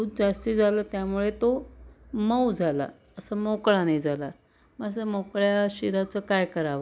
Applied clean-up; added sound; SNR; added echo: none; none; none; none.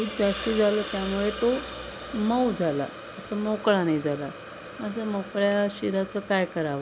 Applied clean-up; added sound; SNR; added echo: none; Hiss; 12 dB; none.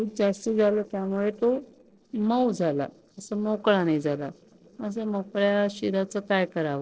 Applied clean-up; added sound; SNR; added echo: neural separator model SepFormer DNS4.